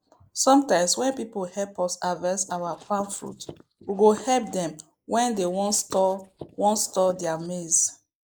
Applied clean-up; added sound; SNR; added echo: neural mask model Resemble Enhance denoiser.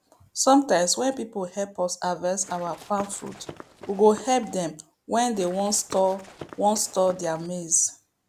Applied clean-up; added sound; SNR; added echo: none; Run; 19 dB; none.